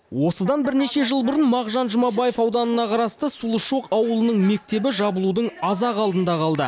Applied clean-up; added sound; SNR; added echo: none; none; none; none.